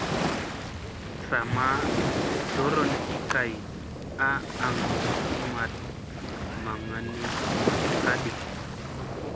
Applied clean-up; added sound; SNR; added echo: none; Waves, surf; -3 dB; none.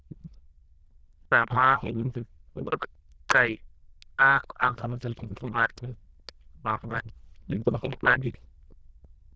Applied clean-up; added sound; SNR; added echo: neural diffusion model UNIVERSE++.